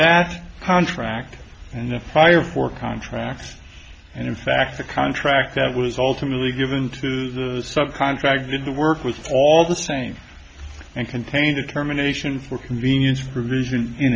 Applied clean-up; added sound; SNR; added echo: none; none; none; none.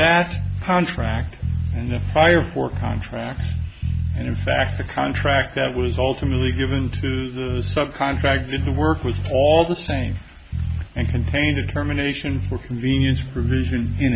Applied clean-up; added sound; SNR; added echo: none; Bass guitar; 3 dB; none.